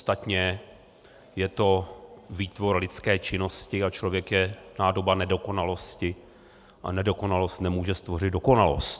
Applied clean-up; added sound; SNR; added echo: none; none; none; none.